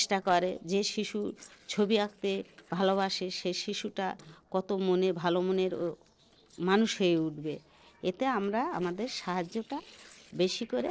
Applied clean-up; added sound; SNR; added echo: neural separator model SepFormer DNS4.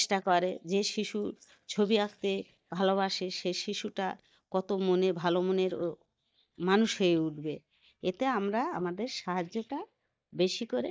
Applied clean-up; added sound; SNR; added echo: neural mask model DeepFilterNet 3.